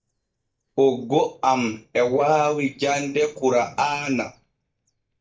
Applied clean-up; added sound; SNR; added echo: neural mask model DeepFilterNet 3.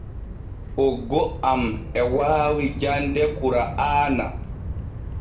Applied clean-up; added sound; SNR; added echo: none; Bird vocalization, bird call, bird song; 8 dB; reverberation time 0.5 s.